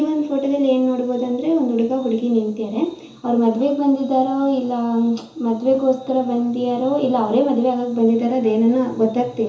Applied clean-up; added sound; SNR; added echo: none; none; none; reverberation time 0.7 s.